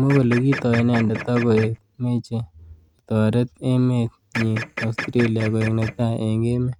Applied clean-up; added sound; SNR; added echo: neural mask model RNNoise.